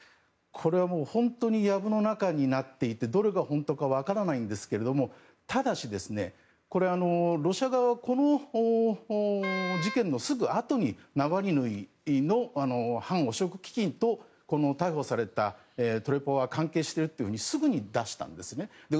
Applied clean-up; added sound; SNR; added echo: none; Wind instrument, woodwind instrument; 9 dB; none.